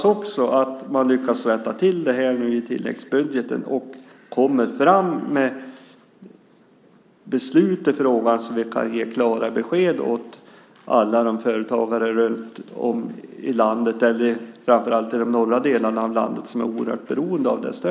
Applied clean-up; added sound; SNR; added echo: none; none; none; none.